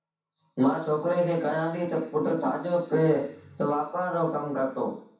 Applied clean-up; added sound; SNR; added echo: none; none; none; reverberation time 0.7 s.